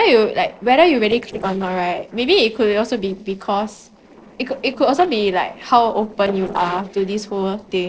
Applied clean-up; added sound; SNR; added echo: neural separator model SepFormer DNS4.